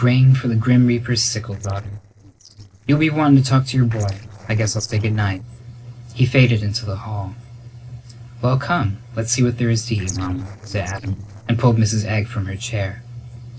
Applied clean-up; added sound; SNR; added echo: neural separator model SepFormer DNS4.